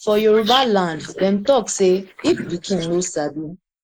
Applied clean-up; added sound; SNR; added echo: neural mask model Resemble Enhance denoiser.